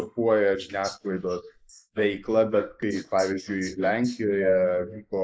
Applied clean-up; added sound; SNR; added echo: neural mask model Resemble Enhance denoiser.